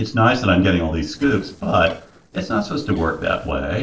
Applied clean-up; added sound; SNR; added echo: neural separator model SepFormer DNS4.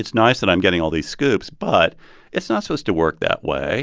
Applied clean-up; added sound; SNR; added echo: none; none; none; none.